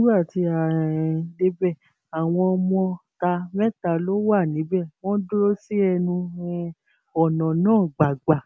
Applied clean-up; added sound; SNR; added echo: none; none; none; none.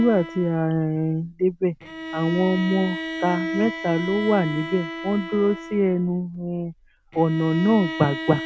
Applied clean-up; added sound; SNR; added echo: none; Bowed string instrument; 10 dB; none.